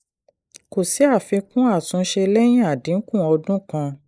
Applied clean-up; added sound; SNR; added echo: neural mask model Resemble Enhance denoiser.